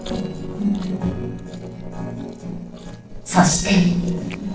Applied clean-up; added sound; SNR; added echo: neural separator model SepFormer DNS4.